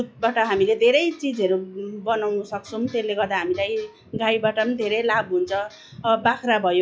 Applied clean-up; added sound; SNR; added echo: classical method log-MMSE.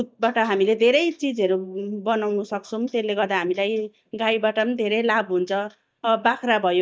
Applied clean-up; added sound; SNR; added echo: neural mask model DeepFilterNet 3.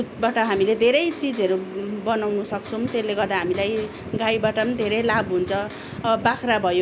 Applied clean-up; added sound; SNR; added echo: none; Electric guitar; 20 dB; none.